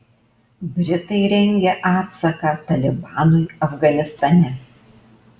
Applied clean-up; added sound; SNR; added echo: none; none; none; none.